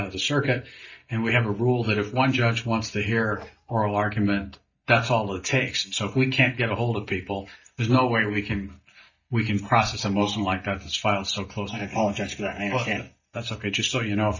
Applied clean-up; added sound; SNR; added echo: neural mask model DeepFilterNet 3.